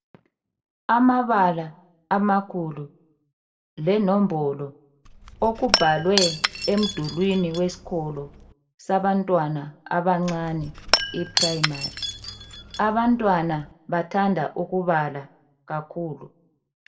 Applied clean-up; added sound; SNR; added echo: none; Shatter / Crushing; 4 dB; reverberation time 0.5 s.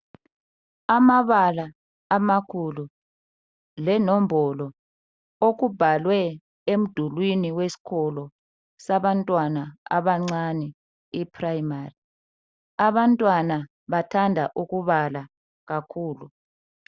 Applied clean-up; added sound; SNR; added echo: none; none; none; none.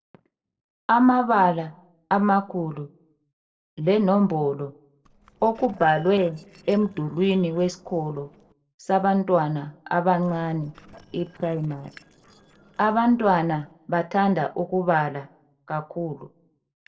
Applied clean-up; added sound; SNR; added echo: neural separator model SepFormer DNS4.